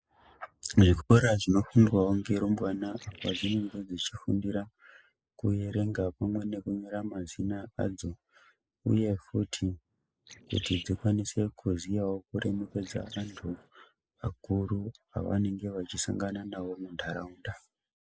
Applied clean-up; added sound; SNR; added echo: neural mask model Resemble Enhance denoiser.